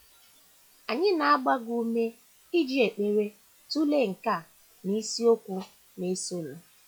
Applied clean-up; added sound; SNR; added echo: classical method log-MMSE.